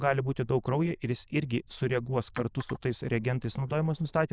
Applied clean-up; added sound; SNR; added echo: neural diffusion model UNIVERSE++.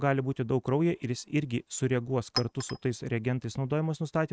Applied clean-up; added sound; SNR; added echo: neural mask model RNNoise.